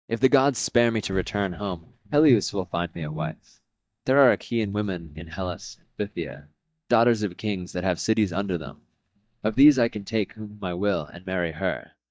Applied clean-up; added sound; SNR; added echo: neural mask model DeepFilterNet 3.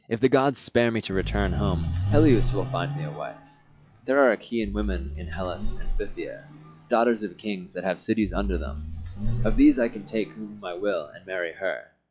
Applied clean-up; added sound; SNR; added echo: classical method log-MMSE.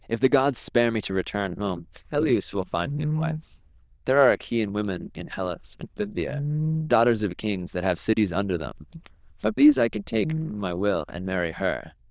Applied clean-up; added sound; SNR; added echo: neural diffusion model UNIVERSE++.